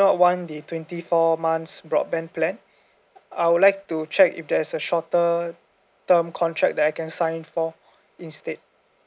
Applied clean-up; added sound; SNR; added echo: none; none; none; none.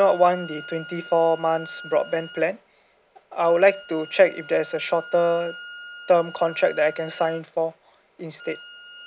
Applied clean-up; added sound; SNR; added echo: none; Wind instrument, woodwind instrument; 18 dB; none.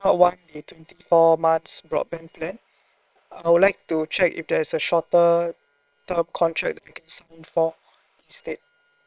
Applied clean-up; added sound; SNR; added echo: neural separator model SepFormer WHAM!.